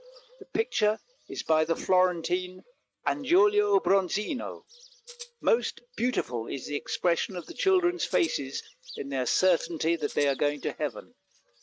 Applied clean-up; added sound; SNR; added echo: neural mask model RNNoise.